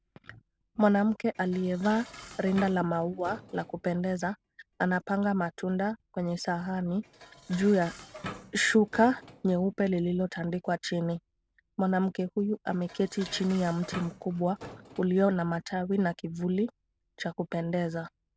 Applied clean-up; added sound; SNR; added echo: none; Dishes, pots, and pans; 20 dB; none.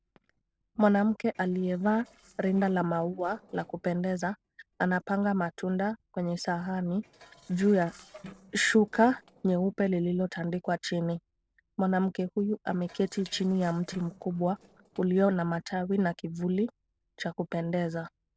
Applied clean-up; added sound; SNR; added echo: neural separator model SepFormer DNS4.